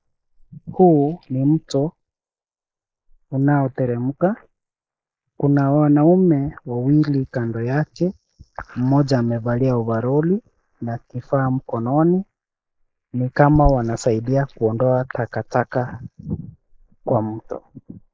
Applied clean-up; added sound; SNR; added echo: neural mask model Resemble Enhance denoiser.